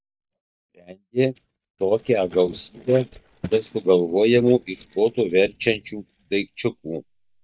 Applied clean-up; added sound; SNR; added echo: neural mask model DeepFilterNet 3.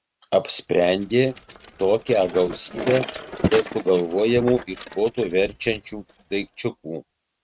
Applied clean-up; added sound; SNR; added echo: neural mask model RNNoise.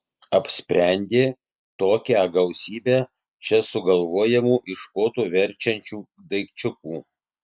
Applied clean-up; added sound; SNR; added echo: none; none; none; none.